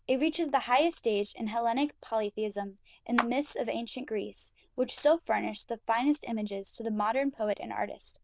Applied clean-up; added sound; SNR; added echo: neural diffusion model UNIVERSE++.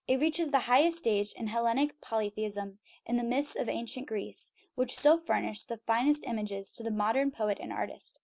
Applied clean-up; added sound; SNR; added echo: none; none; none; none.